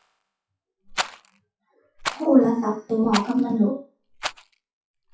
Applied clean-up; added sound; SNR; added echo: classical method WPE with log-MMSE.